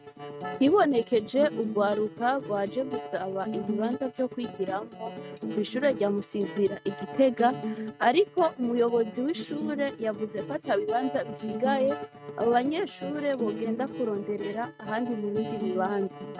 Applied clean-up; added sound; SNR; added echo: neural mask model RNNoise.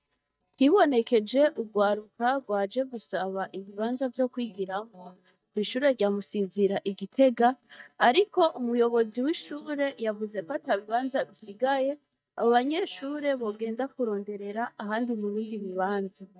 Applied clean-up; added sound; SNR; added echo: neural mask model DeepFilterNet 3.